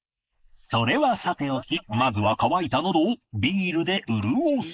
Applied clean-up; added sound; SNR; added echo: neural mask model Resemble Enhance denoiser.